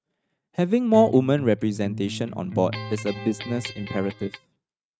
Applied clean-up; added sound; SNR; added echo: neural mask model RNNoise.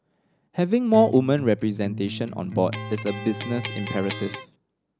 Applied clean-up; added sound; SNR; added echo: none; Electric guitar; 9 dB; none.